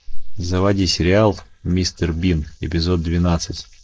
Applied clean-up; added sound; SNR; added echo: neural mask model Resemble Enhance denoiser.